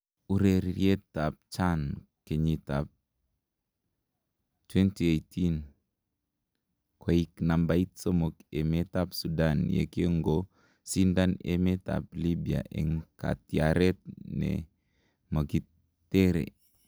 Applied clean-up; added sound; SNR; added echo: none; none; none; none.